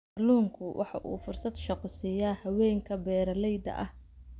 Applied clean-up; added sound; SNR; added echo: none; none; none; none.